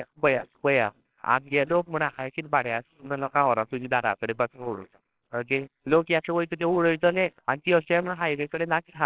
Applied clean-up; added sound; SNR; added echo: neural separator model SepFormer WHAMR!.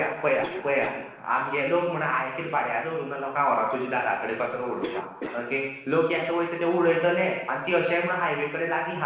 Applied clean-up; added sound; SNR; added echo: neural separator model SepFormer DNS4.